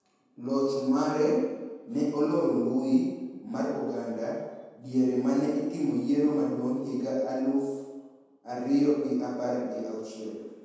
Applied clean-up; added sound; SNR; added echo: none; none; none; reverberation time 1.2 s.